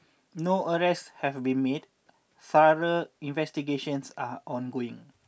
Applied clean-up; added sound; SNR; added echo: none; none; none; none.